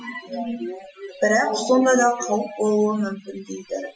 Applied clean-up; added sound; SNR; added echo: classical method Wiener filter.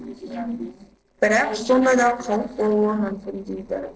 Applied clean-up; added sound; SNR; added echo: neural separator model SepFormer DNS4.